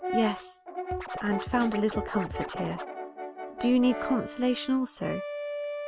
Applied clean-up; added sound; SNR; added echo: none; Scratching (performance technique) + Brass instrument; 6 dB; none.